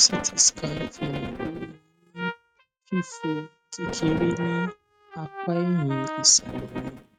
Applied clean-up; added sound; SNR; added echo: neural mask model RNNoise.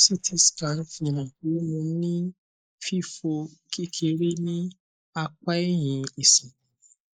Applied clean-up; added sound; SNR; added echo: neural mask model Resemble Enhance denoiser.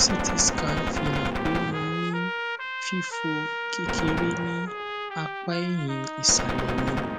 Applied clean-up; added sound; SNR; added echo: none; Trumpet + Gunshot, gunfire; 0 dB; none.